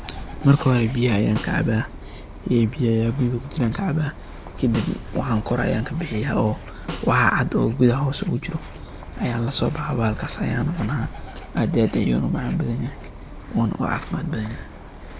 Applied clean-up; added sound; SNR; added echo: none; Bird + Snare drum; 12 dB; none.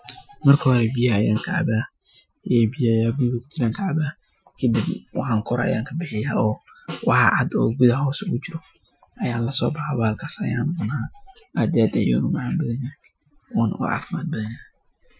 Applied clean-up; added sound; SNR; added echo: classical method Wiener filter.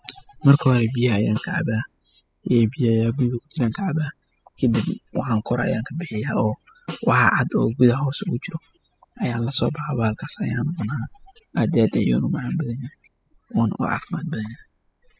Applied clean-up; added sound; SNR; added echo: classical method spectral subtraction.